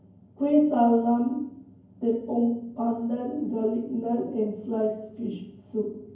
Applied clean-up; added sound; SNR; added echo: none; none; none; reverberation time 0.9 s.